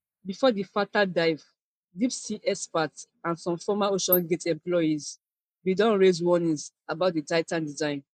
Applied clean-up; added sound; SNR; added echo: neural mask model Resemble Enhance denoiser.